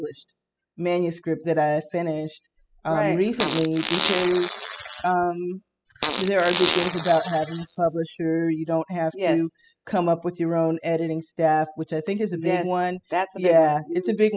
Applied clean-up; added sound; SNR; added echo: classical method spectral subtraction.